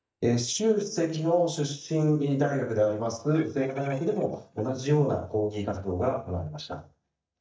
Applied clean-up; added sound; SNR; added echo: neural mask model DeepFilterNet 3.